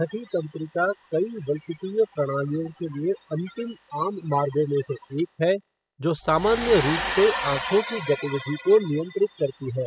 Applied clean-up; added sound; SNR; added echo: classical method spectral subtraction.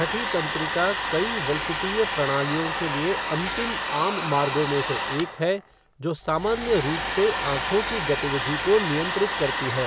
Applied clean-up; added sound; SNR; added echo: none; Domestic sounds, home sounds; 3 dB; none.